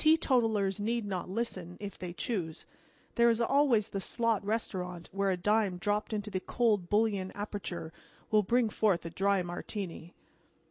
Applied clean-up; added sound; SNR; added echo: none; none; none; none.